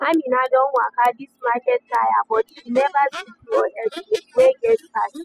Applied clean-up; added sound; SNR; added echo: classical method spectral subtraction.